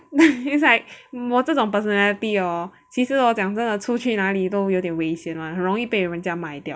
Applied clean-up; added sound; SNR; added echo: none; none; none; none.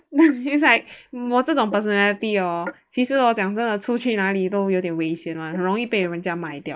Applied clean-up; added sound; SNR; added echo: neural mask model Resemble Enhance denoiser.